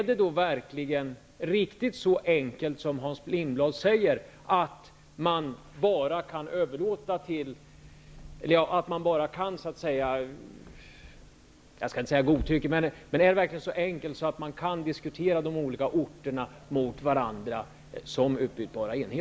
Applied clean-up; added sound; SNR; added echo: none; none; none; none.